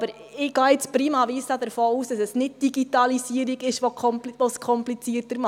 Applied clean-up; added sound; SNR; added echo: none; none; none; none.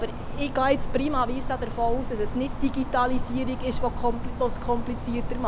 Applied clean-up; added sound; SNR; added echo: none; Insect; -2 dB; none.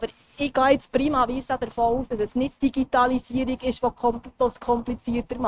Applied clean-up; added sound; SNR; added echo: neural mask model RNNoise.